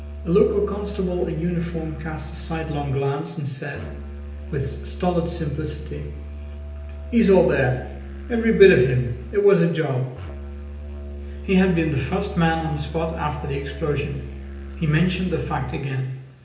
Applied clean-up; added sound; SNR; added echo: none; Musical instrument; 11 dB; reverberation time 0.8 s.